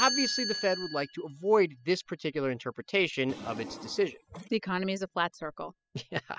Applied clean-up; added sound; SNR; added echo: classical method spectral subtraction.